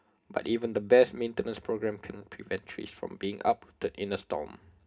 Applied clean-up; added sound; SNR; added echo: none; none; none; reverberation time 0.3 s.